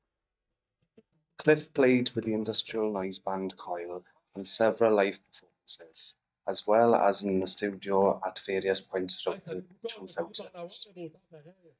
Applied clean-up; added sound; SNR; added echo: neural mask model DeepFilterNet 3.